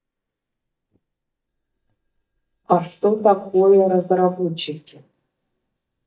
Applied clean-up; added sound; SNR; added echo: neural mask model DeepFilterNet 3.